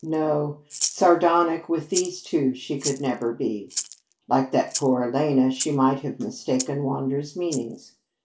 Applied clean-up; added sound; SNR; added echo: none; Rattle (instrument); 12 dB; reverberation time 0.3 s.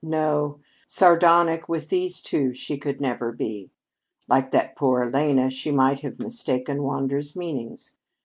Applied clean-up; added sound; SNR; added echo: none; none; none; none.